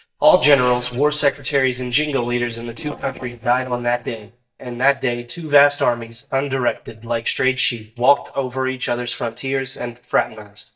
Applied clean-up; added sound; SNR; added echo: neural mask model DeepFilterNet 3.